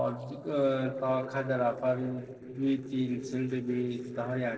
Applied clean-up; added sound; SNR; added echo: neural separator model SepFormer DNS4.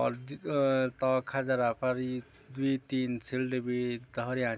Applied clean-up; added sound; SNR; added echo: none; none; none; none.